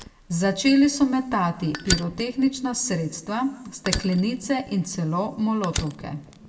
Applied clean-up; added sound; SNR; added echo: none; Fire; 11 dB; reverberation time 1.8 s.